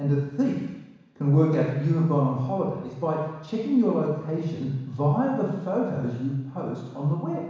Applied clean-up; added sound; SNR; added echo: none; none; none; reverberation time 1.1 s.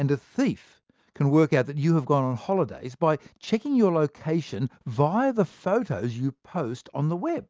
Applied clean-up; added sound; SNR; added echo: none; none; none; none.